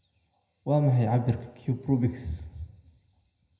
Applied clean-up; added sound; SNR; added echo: none; none; none; reverberation time 0.8 s.